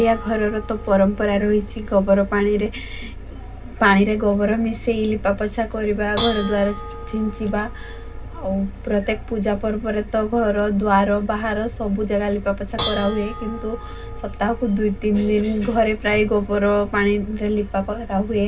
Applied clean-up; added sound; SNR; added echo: none; Dishes, pots, and pans / Bell; 10 dB; reverberation time 0.4 s.